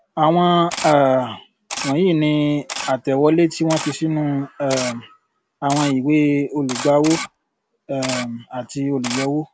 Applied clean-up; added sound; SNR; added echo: none; Camera; 13 dB; none.